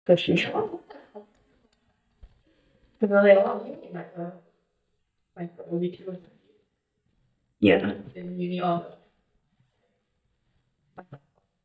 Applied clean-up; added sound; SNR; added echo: neural mask model DeepFilterNet 3.